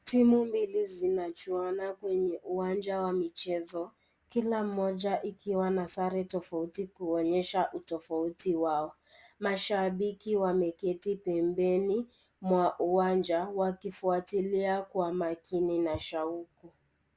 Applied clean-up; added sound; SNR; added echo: none; none; none; none.